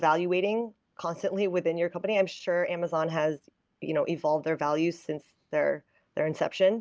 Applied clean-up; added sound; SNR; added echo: none; none; none; none.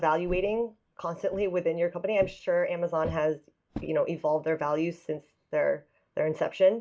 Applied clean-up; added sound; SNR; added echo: none; Walk, footsteps; 16 dB; reverberation time 0.2 s.